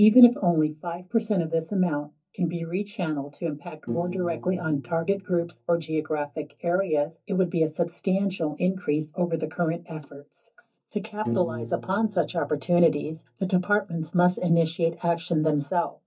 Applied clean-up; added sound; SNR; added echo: neural mask model DeepFilterNet 3.